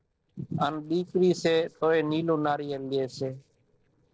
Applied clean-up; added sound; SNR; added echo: neural separator model SepFormer DNS4.